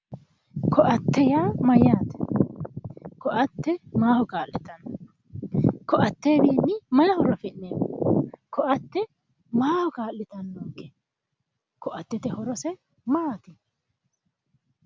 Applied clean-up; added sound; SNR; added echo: none; none; none; none.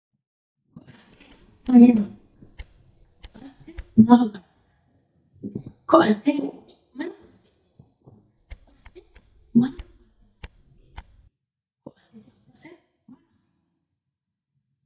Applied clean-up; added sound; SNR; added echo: neural mask model DeepFilterNet 3.